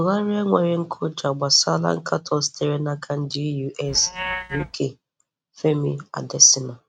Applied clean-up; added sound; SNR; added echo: neural mask model RNNoise.